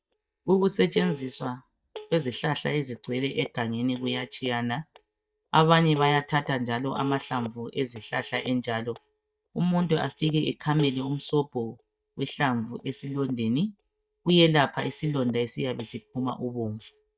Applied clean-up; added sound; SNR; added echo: neural mask model DeepFilterNet 3.